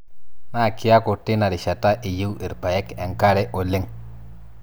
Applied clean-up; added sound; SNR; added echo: none; none; none; none.